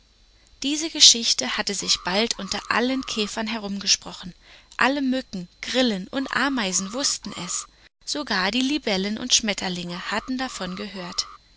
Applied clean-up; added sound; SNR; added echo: none; Alarm; 20 dB; none.